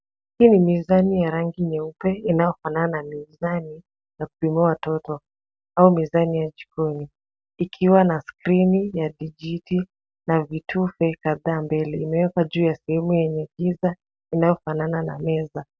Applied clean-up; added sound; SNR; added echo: none; none; none; none.